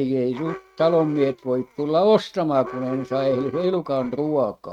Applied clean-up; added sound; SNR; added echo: neural mask model RNNoise.